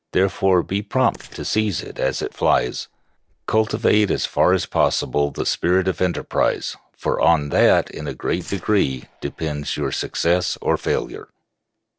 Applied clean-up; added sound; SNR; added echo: neural separator model SepFormer DNS4.